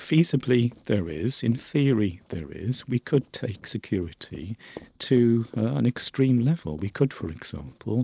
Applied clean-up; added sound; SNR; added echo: neural separator model SepFormer DNS4.